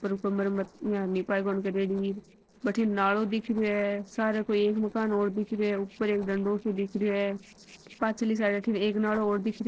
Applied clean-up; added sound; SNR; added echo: neural separator model SepFormer DNS4.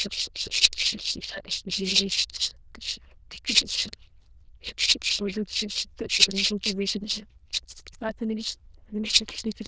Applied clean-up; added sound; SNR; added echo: neural diffusion model UNIVERSE++.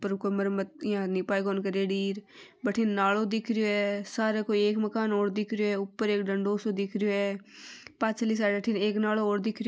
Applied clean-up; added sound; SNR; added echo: none; none; none; none.